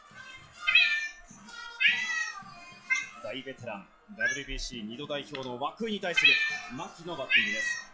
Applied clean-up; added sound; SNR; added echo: classical method log-MMSE.